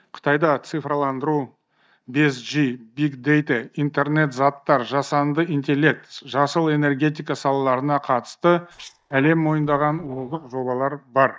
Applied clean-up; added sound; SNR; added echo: neural mask model DeepFilterNet 3.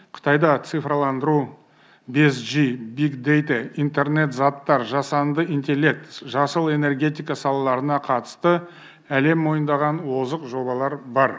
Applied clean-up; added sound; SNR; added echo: none; none; none; none.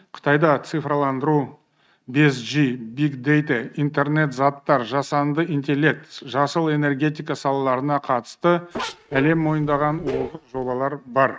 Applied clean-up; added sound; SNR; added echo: neural mask model RNNoise.